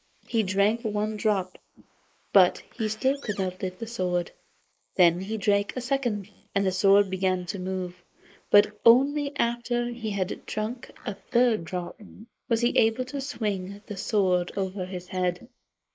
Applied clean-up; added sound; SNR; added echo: neural mask model Resemble Enhance denoiser.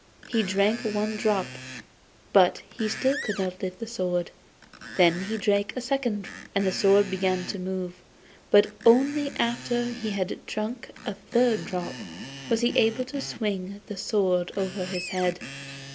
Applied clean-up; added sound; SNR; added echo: none; Screech; 14 dB; none.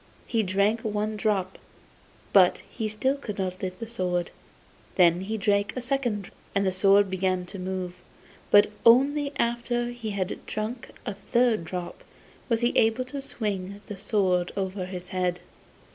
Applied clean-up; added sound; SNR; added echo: none; none; none; none.